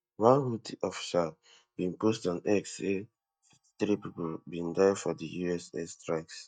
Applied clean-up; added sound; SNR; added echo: neural mask model DeepFilterNet 3.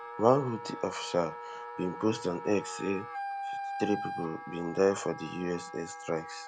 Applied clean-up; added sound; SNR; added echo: none; Wind instrument, woodwind instrument; 9 dB; none.